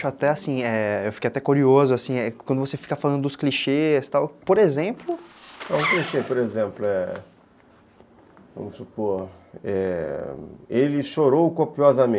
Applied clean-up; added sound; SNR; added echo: none; Zipper (clothing); 8 dB; none.